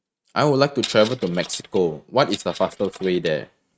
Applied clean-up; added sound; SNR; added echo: neural mask model RNNoise.